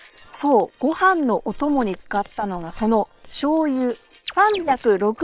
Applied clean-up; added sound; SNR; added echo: neural separator model SepFormer WHAM!.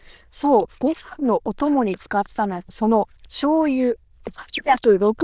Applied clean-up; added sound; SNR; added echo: neural diffusion model UNIVERSE++.